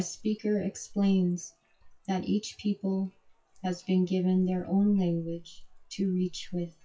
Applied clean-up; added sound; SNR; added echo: classical method WPE with log-MMSE.